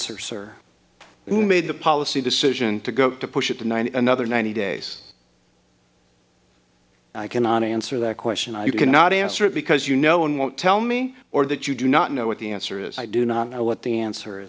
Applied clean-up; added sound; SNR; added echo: none; none; none; none.